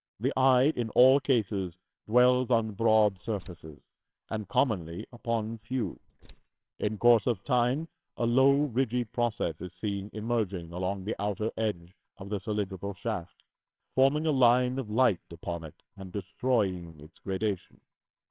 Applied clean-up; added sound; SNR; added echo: neural separator model SepFormer WHAMR!.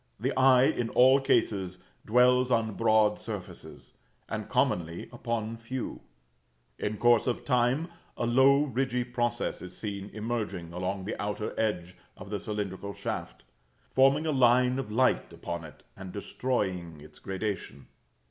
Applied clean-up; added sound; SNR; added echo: none; none; none; none.